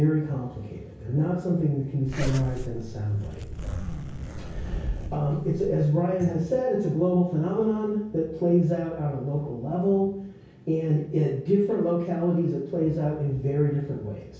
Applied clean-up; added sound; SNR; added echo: none; Zipper (clothing); 8 dB; reverberation time 0.6 s.